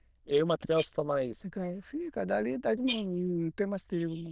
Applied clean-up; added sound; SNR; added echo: neural diffusion model UNIVERSE++.